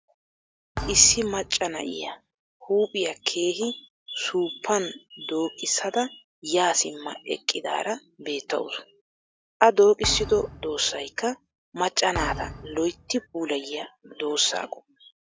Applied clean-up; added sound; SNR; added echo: none; Thump, thud; 12 dB; none.